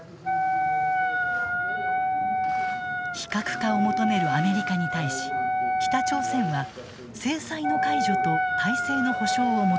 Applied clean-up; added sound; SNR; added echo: none; Wind instrument, woodwind instrument; -3 dB; none.